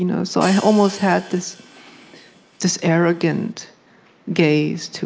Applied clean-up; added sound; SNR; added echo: none; Hi-hat; 19 dB; none.